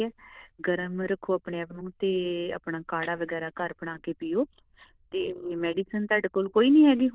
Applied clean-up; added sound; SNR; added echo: neural diffusion model UNIVERSE++.